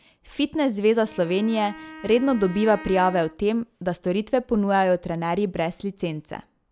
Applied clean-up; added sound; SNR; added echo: none; Wind instrument, woodwind instrument; 18 dB; none.